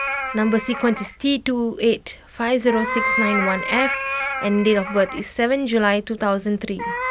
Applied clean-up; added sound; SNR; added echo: none; Meow; 6 dB; none.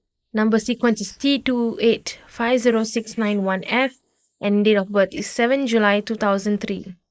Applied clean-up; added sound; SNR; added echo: neural mask model Resemble Enhance denoiser.